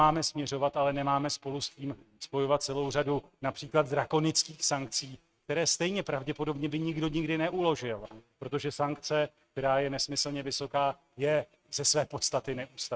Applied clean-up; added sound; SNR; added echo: neural mask model RNNoise.